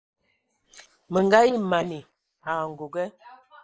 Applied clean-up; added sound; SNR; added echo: neural mask model Resemble Enhance denoiser.